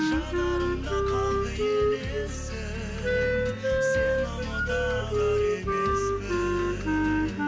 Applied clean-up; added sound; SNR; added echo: none; Wind instrument, woodwind instrument; -5 dB; none.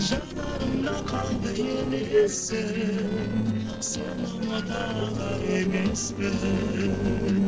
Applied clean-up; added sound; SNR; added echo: neural separator model SepFormer DNS4.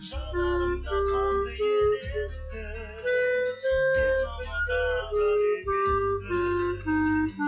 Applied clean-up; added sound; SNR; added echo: classical method log-MMSE.